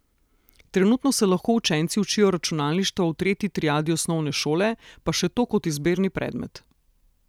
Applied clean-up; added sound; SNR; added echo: none; none; none; none.